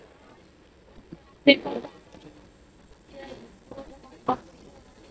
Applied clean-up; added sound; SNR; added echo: neural mask model DeepFilterNet 3.